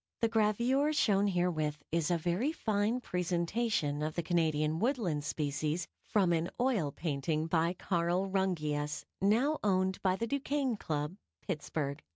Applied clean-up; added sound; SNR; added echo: none; none; none; none.